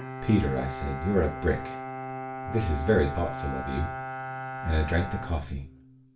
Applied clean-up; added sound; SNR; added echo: none; Bowed string instrument; 8 dB; reverberation time 0.3 s.